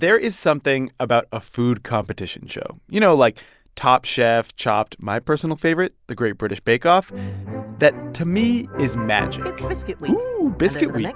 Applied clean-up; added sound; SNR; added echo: none; none; none; none.